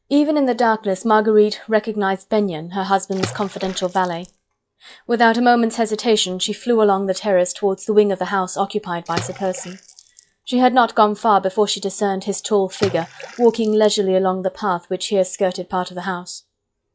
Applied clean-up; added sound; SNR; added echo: classical method log-MMSE.